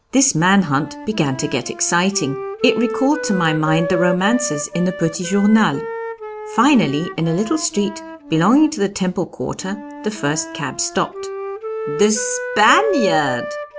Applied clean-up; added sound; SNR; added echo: none; Wind instrument, woodwind instrument; 9 dB; none.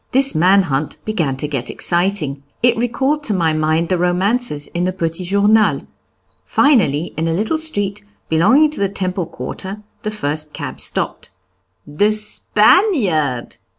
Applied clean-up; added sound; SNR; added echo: none; none; none; none.